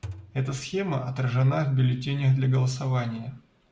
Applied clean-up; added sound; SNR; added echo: none; Thump, thud; 17 dB; none.